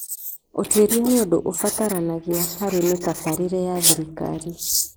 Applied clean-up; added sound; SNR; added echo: neural mask model Resemble Enhance denoiser.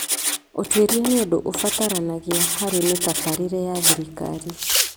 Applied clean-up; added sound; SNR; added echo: none; Writing; 1 dB; none.